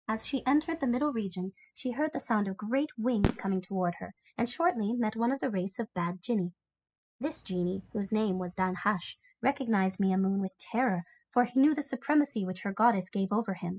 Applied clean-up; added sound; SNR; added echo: classical method spectral subtraction.